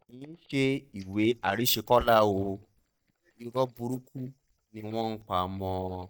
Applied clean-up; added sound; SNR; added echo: neural mask model DeepFilterNet 3.